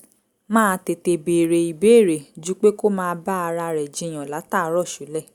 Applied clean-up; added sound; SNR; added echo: none; none; none; none.